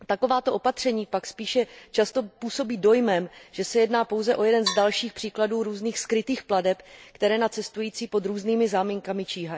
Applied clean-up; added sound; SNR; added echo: none; Percussion; 11 dB; none.